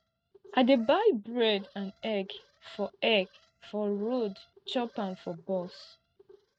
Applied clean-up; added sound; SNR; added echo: neural mask model RNNoise.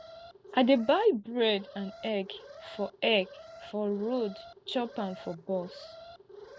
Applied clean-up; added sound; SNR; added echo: none; Alarm; 18 dB; none.